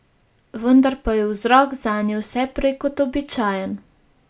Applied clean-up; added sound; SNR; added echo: none; none; none; none.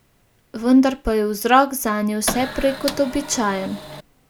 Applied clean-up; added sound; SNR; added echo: none; Printer; 10 dB; none.